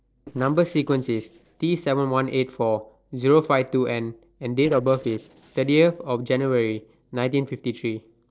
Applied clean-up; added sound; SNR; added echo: neural separator model SepFormer DNS4.